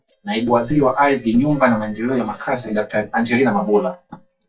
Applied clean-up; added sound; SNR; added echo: neural mask model DeepFilterNet 3.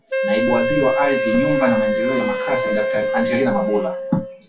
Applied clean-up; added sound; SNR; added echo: none; Wind instrument, woodwind instrument; -1 dB; reverberation time 0.2 s.